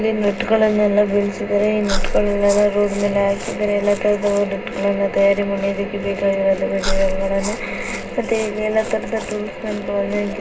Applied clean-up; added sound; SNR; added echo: none; Chewing, mastication; 9 dB; reverberation time 0.2 s.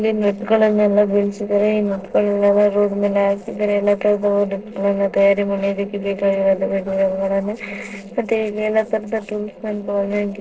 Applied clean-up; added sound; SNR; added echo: neural separator model SepFormer DNS4.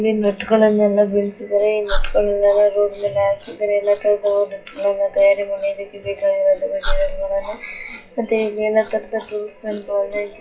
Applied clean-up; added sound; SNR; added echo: classical method WPE with log-MMSE.